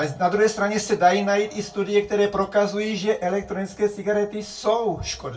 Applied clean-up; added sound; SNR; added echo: none; none; none; reverberation time 0.2 s.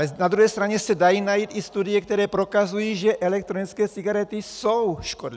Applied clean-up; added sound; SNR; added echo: none; none; none; none.